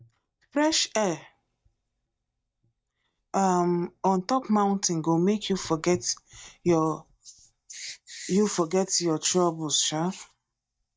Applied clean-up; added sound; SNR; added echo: neural mask model DeepFilterNet 3.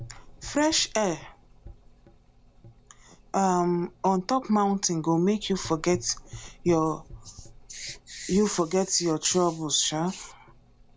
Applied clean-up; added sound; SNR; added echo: none; Gurgling / Engine; 20 dB; none.